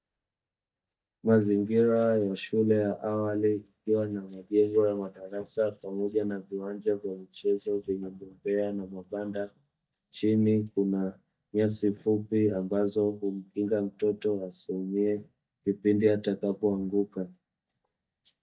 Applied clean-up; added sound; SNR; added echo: neural mask model DeepFilterNet 3.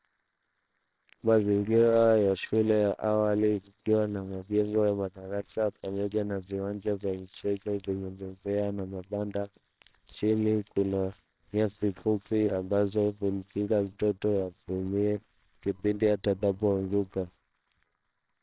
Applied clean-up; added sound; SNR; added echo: neural separator model SepFormer WHAMR!.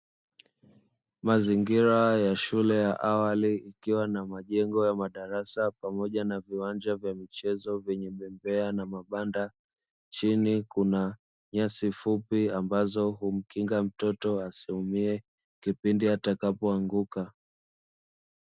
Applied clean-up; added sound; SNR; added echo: none; none; none; none.